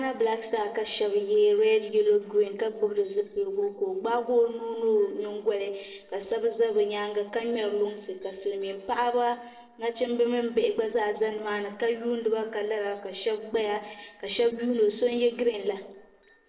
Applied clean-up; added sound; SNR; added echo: neural separator model SepFormer DNS4.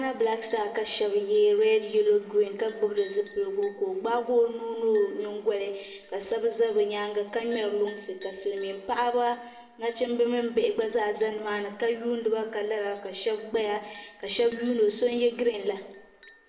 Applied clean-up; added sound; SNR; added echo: none; Chink, clink; 17 dB; reverberation time 0.7 s.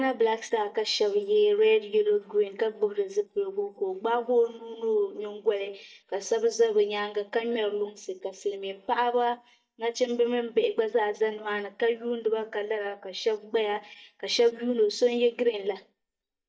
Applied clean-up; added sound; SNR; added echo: neural mask model DeepFilterNet 3.